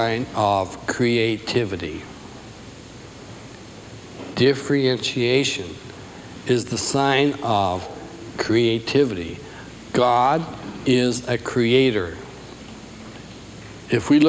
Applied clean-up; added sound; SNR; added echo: none; none; none; none.